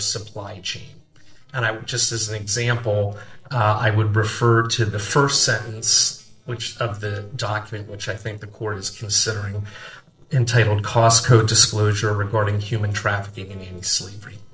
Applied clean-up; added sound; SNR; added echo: neural separator model SepFormer DNS4.